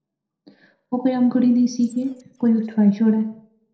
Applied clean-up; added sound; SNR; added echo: neural separator model SepFormer DNS4.